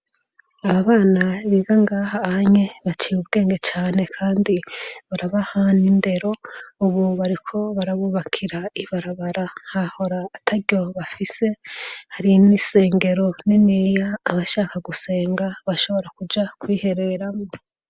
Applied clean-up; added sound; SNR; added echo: none; none; none; none.